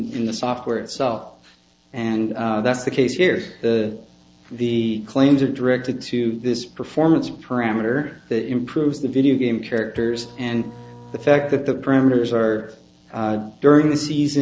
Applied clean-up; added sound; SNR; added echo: neural separator model SepFormer DNS4.